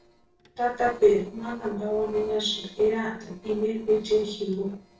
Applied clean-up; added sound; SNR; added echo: neural separator model SepFormer DNS4.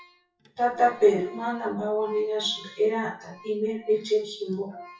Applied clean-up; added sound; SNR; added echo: classical method WPE with log-MMSE.